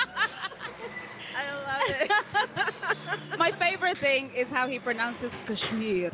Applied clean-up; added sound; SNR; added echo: none; Squeak / Wood + Aircraft; 14 dB; none.